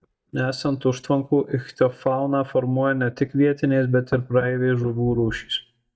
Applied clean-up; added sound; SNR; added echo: neural mask model DeepFilterNet 3.